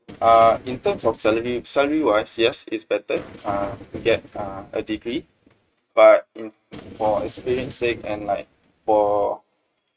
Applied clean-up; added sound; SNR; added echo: neural mask model RNNoise.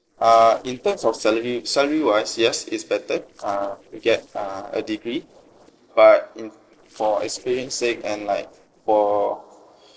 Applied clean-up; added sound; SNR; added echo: neural separator model SepFormer DNS4.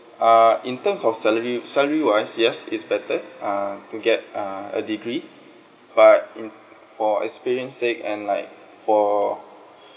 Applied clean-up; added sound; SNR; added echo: none; none; none; none.